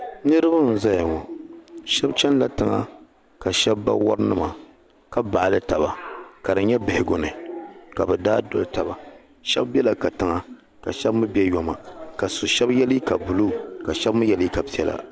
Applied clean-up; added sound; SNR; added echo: none; none; none; none.